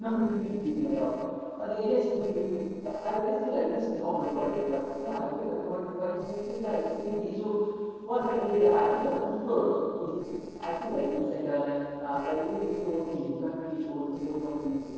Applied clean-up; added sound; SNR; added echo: neural separator model SepFormer DNS4.